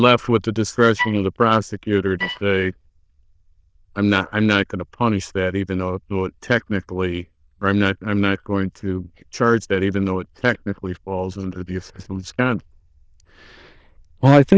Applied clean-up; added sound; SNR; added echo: neural diffusion model UNIVERSE++.